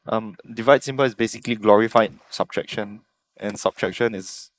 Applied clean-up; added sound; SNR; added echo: neural mask model Resemble Enhance denoiser.